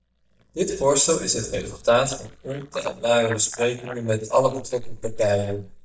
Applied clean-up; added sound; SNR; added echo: neural mask model DeepFilterNet 3.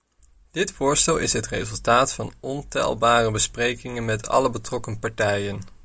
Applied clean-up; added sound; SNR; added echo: none; none; none; none.